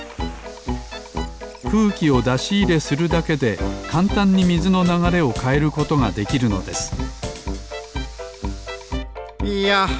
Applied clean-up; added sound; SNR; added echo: none; Drum / Drum kit; 12 dB; none.